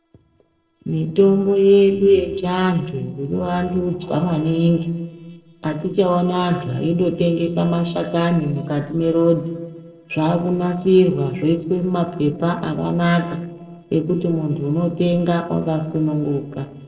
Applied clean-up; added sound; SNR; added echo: neural separator model SepFormer DNS4.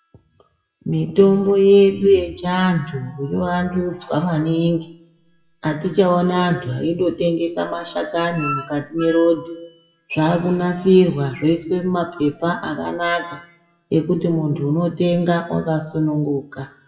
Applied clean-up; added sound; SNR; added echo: classical method WPE with log-MMSE.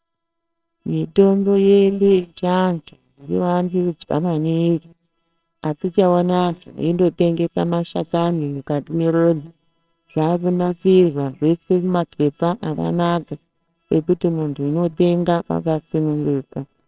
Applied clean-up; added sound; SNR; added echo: neural separator model SepFormer WHAMR!.